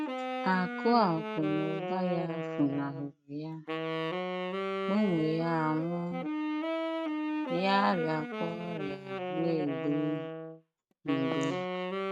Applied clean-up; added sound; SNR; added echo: neural mask model RNNoise.